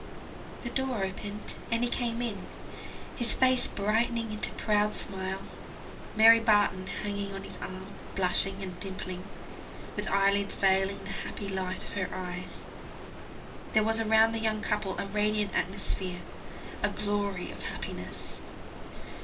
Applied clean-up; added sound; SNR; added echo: none; Stream; 8 dB; reverberation time 0.2 s.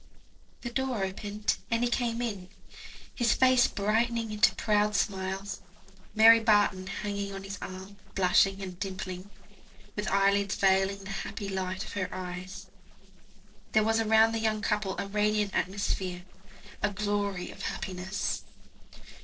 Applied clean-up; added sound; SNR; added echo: neural separator model SepFormer DNS4.